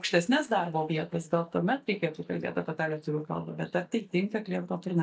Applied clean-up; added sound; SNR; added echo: neural mask model DeepFilterNet 3.